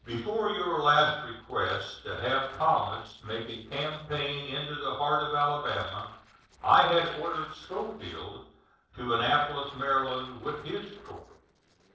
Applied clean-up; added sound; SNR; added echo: neural separator model SepFormer DNS4.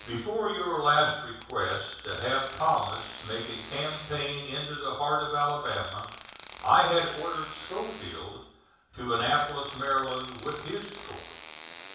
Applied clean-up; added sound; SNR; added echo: none; Fart; 16 dB; reverberation time 0.7 s.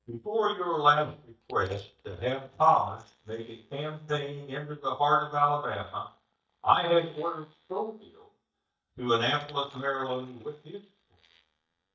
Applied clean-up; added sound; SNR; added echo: neural mask model DeepFilterNet 3.